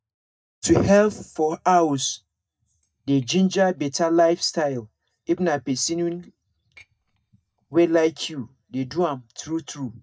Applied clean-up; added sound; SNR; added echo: neural mask model DeepFilterNet 3.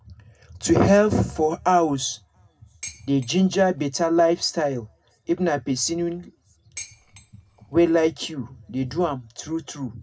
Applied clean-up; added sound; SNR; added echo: none; Dishes, pots, and pans; 18 dB; reverberation time 0.2 s.